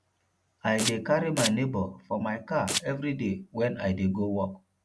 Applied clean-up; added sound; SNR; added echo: none; Domestic sounds, home sounds; 4 dB; none.